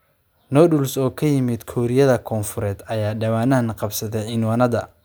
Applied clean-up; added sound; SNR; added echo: none; none; none; none.